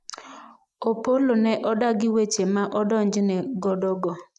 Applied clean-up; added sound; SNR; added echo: neural mask model Resemble Enhance denoiser.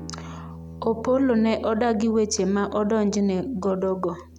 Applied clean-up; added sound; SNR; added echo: none; Guitar; 18 dB; none.